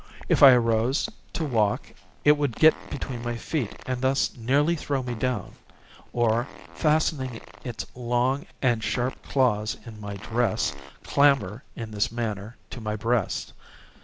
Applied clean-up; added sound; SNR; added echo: none; Fart; 20 dB; none.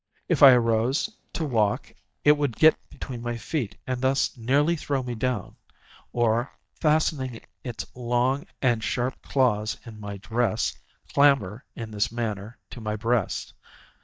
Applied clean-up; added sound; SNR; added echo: neural mask model DeepFilterNet 3.